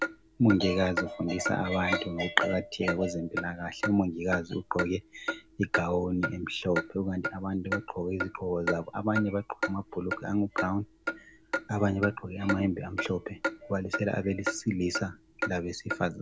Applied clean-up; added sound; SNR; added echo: none; Clock; 6 dB; none.